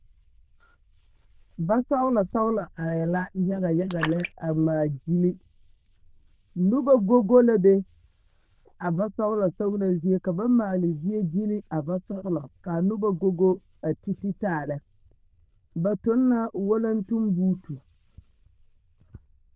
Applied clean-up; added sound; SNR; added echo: neural diffusion model UNIVERSE++.